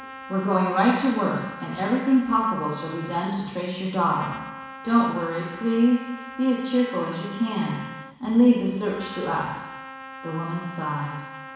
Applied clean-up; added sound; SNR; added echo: none; Trumpet; 15 dB; reverberation time 1.1 s.